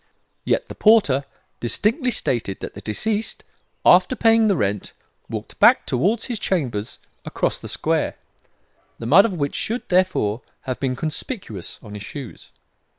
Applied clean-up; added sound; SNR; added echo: neural separator model SepFormer WHAM!.